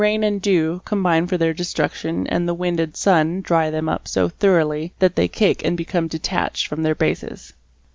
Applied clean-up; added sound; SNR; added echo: none; none; none; none.